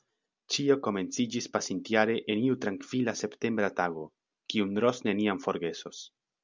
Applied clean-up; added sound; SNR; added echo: none; none; none; none.